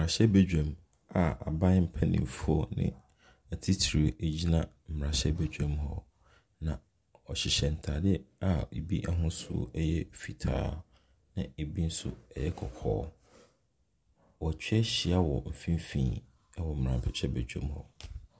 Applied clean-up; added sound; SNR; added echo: none; none; none; none.